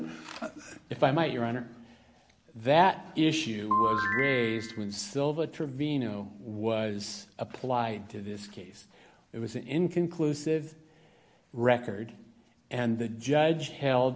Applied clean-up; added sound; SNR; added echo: none; Ringtone / Chime; -1 dB; none.